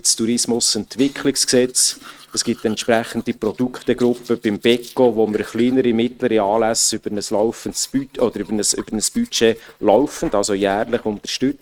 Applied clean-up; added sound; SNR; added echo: neural mask model RNNoise.